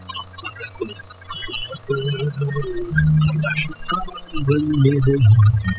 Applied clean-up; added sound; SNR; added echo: classical method spectral subtraction.